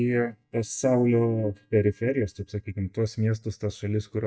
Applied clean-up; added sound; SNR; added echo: neural mask model DeepFilterNet 3.